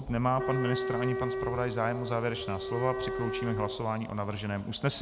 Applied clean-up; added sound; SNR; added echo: none; Wind instrument, woodwind instrument; 3 dB; none.